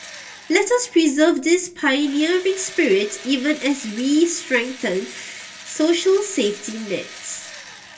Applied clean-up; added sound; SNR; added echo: none; Engine / Drill; 18 dB; reverberation time 0.2 s.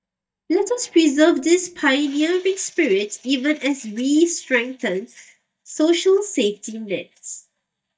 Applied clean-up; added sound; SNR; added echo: neural mask model DeepFilterNet 3.